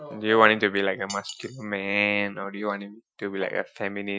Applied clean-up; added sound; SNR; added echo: classical method Wiener filter.